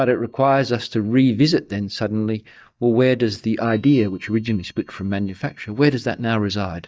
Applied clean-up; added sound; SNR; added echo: neural mask model DeepFilterNet 3.